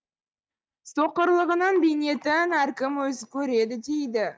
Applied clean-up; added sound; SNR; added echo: neural mask model DeepFilterNet 3.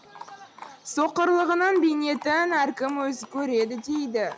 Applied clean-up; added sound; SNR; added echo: none; Livestock, farm animals, working animals; 20 dB; none.